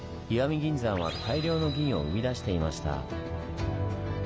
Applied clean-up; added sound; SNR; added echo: none; none; none; none.